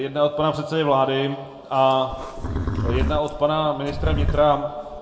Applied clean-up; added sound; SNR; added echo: none; Livestock, farm animals, working animals; 3 dB; reverberation time 0.4 s.